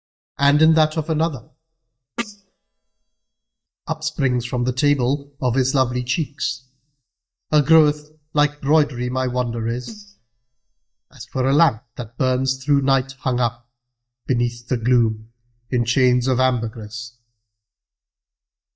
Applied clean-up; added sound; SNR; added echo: neural mask model DeepFilterNet 3.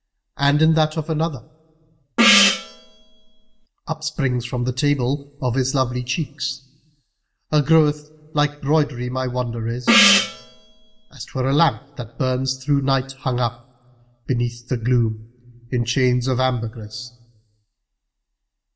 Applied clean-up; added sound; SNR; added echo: none; Gong; -3 dB; reverberation time 0.5 s.